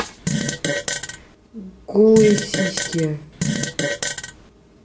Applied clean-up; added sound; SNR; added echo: none; Fart; 3 dB; reverberation time 0.5 s.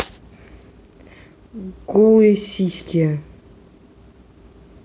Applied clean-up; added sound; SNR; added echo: none; none; none; none.